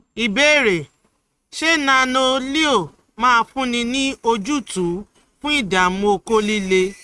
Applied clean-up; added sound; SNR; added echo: neural mask model RNNoise.